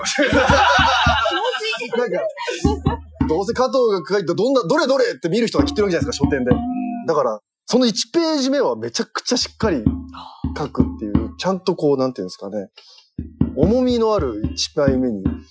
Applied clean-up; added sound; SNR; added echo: classical method Wiener filter.